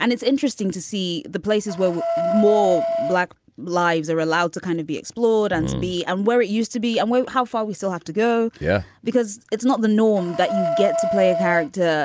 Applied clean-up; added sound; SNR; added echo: none; Wind instrument, woodwind instrument; 4 dB; none.